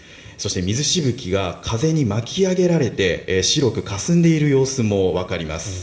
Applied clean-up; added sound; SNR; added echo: none; none; none; reverberation time 0.9 s.